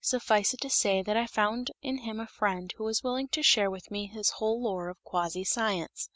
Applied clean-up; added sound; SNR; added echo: none; none; none; none.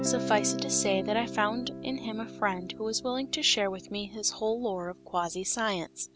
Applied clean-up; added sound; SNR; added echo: none; Guitar; 8 dB; none.